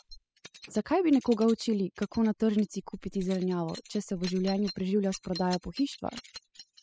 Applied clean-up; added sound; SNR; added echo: classical method spectral subtraction.